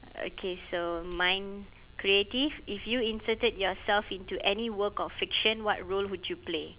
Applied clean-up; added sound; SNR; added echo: none; Vehicle; 18 dB; none.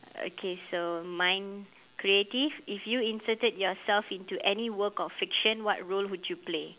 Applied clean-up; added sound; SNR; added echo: none; none; none; none.